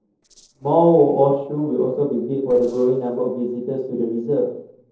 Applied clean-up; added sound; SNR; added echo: neural separator model SepFormer DNS4.